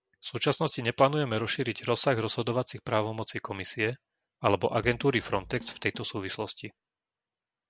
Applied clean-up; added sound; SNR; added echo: none; Drum kit; 20 dB; none.